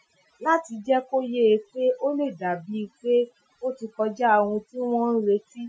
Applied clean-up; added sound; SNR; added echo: classical method Wiener filter.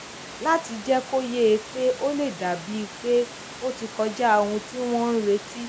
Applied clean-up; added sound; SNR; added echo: none; Water; 14 dB; none.